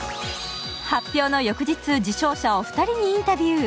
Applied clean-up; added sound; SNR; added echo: none; none; none; none.